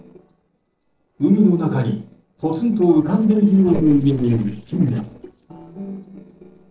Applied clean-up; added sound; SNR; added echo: neural separator model SepFormer DNS4.